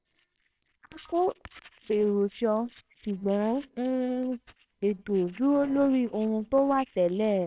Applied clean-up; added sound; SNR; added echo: neural separator model SepFormer WHAMR!.